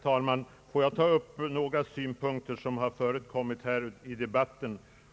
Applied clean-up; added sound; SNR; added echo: none; none; none; none.